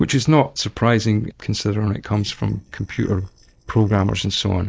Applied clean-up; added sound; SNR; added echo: neural separator model SepFormer DNS4.